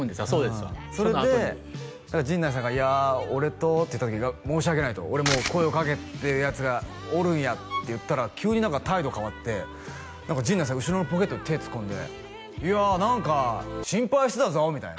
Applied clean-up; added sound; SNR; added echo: none; Bowed string instrument; 13 dB; none.